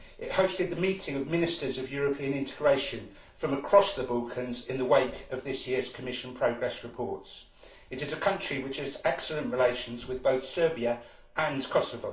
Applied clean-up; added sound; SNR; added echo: none; none; none; reverberation time 0.3 s.